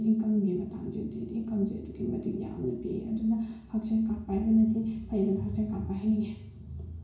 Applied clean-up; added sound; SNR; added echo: none; none; none; reverberation time 0.6 s.